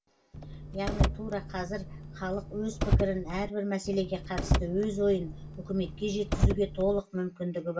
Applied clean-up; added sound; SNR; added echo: none; Car; 0 dB; reverberation time 0.2 s.